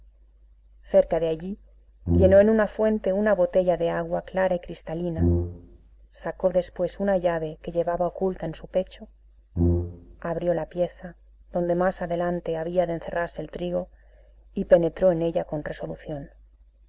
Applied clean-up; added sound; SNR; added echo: none; Brass instrument; 0 dB; none.